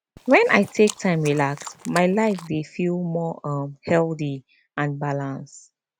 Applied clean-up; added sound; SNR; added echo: none; Chewing, mastication; 18 dB; none.